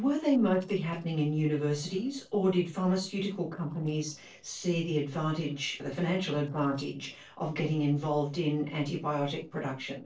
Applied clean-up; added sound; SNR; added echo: neural separator model SepFormer DNS4.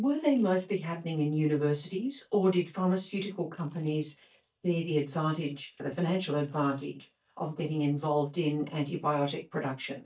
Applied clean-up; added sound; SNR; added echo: neural mask model DeepFilterNet 3.